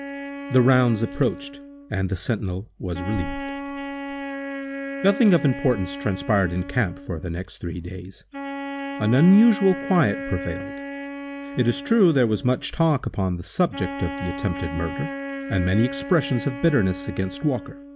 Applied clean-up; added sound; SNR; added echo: none; Wind instrument, woodwind instrument + Chime; 10 dB; none.